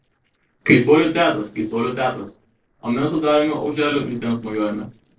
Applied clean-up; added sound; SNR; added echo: neural separator model SepFormer DNS4.